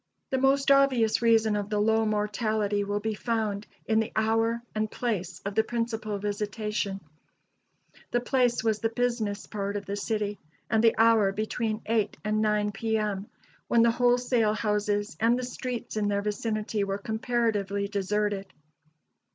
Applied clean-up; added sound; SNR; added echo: none; none; none; none.